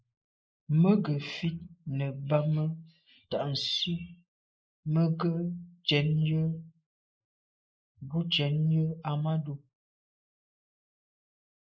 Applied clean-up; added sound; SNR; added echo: neural mask model Resemble Enhance denoiser.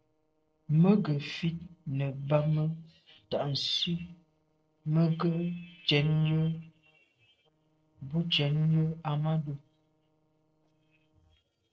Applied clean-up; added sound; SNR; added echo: neural separator model SepFormer DNS4.